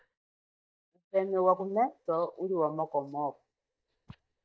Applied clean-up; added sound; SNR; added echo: neural mask model DeepFilterNet 3.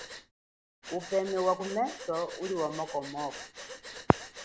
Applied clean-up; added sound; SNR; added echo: none; Breathing; 13 dB; none.